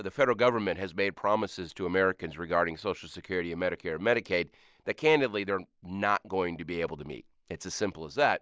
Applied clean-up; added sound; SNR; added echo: none; none; none; none.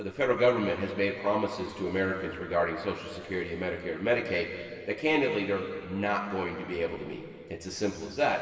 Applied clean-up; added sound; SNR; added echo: none; none; none; reverberation time 2.5 s.